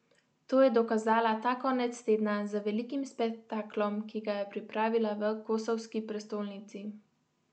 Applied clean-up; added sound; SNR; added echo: none; none; none; none.